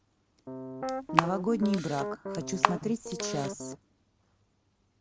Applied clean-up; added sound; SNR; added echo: none; Camera + Piano; -2 dB; none.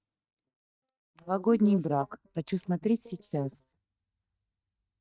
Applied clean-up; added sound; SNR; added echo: neural mask model DeepFilterNet 3.